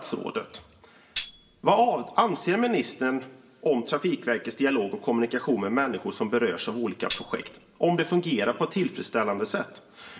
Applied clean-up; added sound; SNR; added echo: none; Tambourine; 14 dB; reverberation time 2.0 s.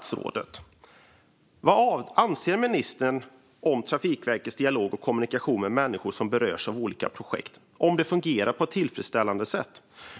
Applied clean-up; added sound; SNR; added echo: none; none; none; none.